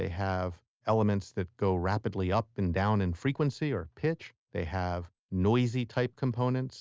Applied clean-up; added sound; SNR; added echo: none; none; none; none.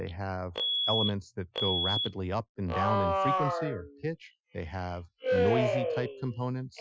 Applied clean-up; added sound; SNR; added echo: classical method Wiener filter.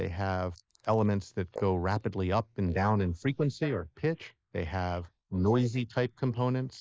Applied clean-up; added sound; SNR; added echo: neural mask model Resemble Enhance denoiser.